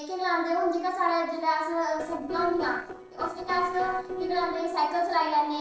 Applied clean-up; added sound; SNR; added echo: neural separator model SepFormer DNS4.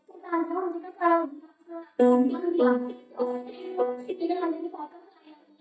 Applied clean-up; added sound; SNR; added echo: neural mask model DeepFilterNet 3.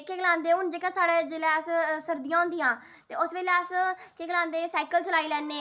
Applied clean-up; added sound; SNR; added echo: none; none; none; none.